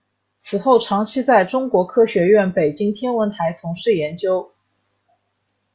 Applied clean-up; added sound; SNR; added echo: none; none; none; none.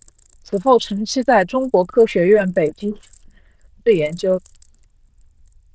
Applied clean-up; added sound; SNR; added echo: neural diffusion model UNIVERSE++.